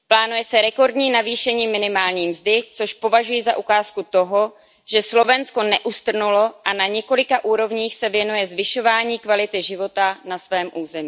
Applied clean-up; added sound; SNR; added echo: none; none; none; none.